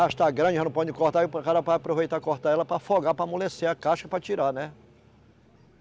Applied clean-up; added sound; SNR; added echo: none; none; none; none.